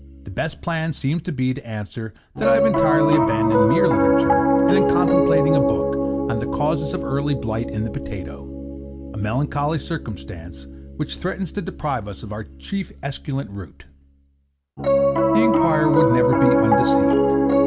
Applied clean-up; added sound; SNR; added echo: none; Piano; -4 dB; none.